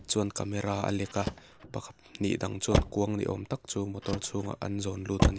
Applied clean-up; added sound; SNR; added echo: none; Motor vehicle (road); 2 dB; none.